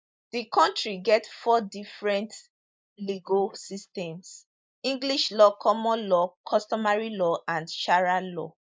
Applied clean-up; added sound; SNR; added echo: neural mask model Resemble Enhance denoiser.